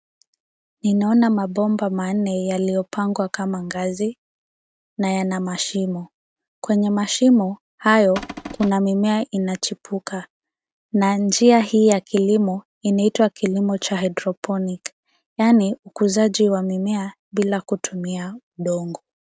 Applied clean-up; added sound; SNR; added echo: neural mask model RNNoise.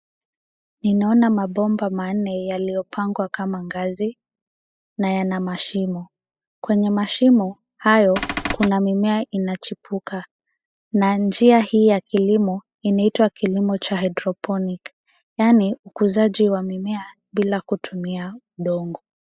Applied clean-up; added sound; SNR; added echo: classical method spectral subtraction.